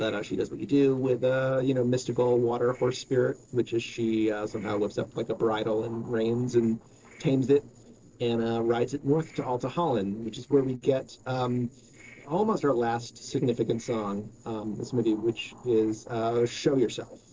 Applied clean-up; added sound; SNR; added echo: neural separator model SepFormer DNS4.